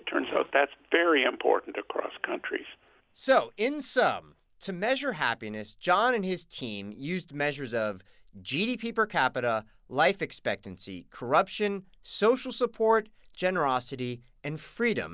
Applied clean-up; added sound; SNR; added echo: none; none; none; none.